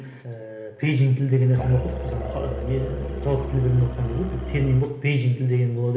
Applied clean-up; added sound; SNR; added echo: none; Musical instrument; 7 dB; reverberation time 1.0 s.